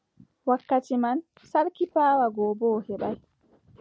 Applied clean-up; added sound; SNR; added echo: none; none; none; none.